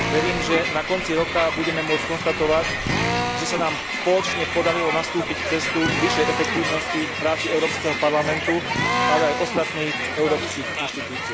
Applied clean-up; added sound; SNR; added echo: none; Crowd + Drill; 0 dB; none.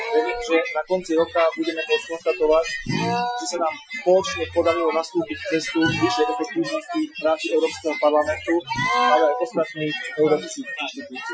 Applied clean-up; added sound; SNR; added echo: classical method Wiener filter.